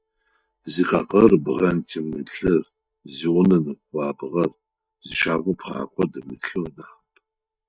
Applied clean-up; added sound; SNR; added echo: neural mask model DeepFilterNet 3.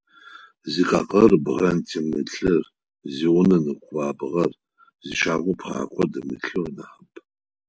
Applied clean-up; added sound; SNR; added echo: none; none; none; none.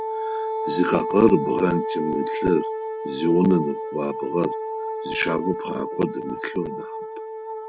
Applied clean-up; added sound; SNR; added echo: none; Wind instrument, woodwind instrument; 4 dB; none.